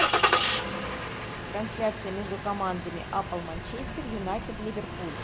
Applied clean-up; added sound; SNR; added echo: none; Engine starting; -4 dB; none.